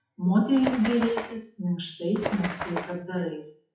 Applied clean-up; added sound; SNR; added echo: classical method WPE with log-MMSE.